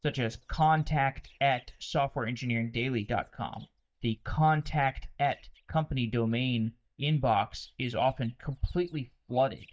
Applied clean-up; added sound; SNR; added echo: neural mask model DeepFilterNet 3.